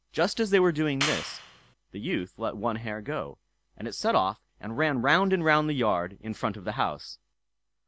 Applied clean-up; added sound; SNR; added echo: none; Clapping; 5 dB; none.